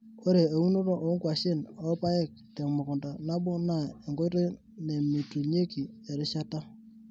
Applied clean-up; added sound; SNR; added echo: none; none; none; none.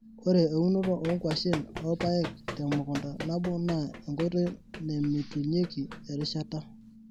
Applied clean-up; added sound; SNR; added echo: none; Run; 13 dB; none.